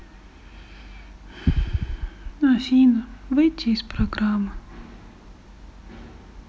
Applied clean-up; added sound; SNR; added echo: none; none; none; none.